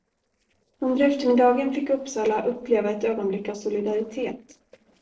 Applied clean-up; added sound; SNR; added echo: neural separator model SepFormer DNS4.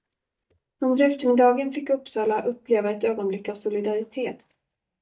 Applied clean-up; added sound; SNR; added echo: neural mask model DeepFilterNet 3.